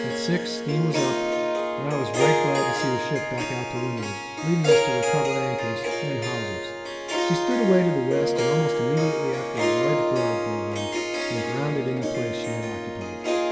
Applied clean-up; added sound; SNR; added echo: none; Harp; -3 dB; reverberation time 1.3 s.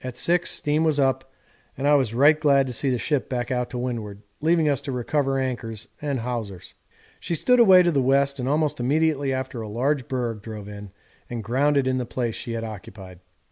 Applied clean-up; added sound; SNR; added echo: none; none; none; none.